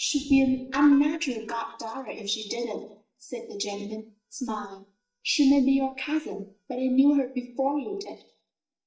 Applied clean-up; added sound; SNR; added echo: neural mask model DeepFilterNet 3.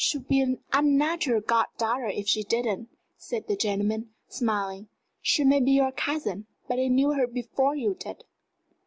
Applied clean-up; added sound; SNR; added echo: none; none; none; none.